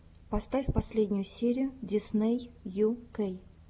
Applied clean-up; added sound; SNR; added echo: none; none; none; none.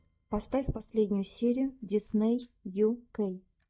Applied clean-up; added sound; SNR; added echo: neural mask model DeepFilterNet 3.